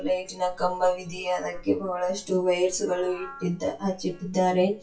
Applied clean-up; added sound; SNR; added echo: classical method WPE with log-MMSE.